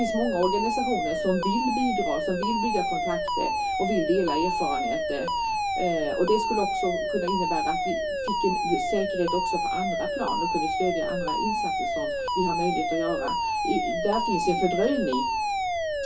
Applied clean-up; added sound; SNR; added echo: none; Alarm; -1 dB; reverberation time 0.2 s.